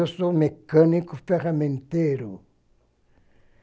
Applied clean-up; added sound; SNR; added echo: none; none; none; none.